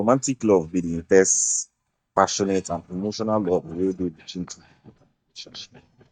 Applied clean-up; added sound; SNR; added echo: neural mask model DeepFilterNet 3.